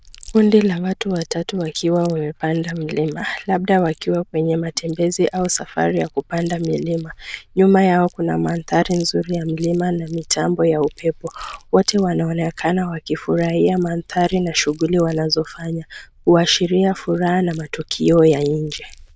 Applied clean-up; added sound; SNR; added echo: neural diffusion model UNIVERSE++.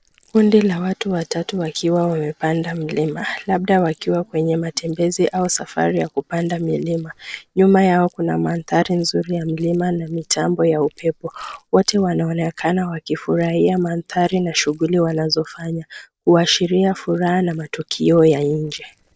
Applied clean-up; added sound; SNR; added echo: neural separator model SepFormer DNS4.